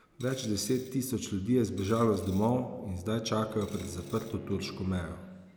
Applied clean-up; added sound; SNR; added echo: none; Coin (dropping) + Bowed string instrument; 18 dB; none.